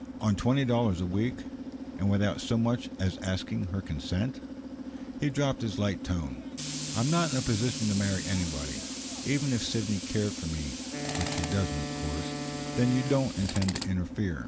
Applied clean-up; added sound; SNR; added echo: none; Tools + Wind instrument, woodwind instrument; 6 dB; none.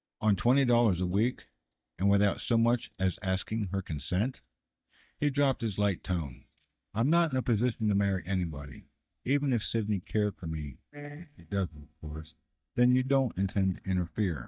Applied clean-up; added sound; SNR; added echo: neural mask model DeepFilterNet 3.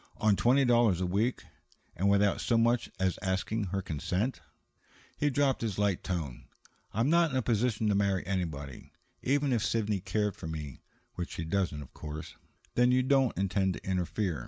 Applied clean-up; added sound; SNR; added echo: none; none; none; none.